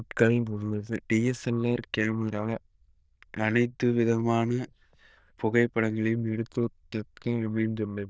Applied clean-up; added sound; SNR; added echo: neural diffusion model UNIVERSE++.